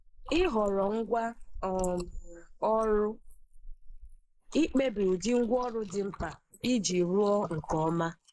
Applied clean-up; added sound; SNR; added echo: neural mask model Resemble Enhance denoiser.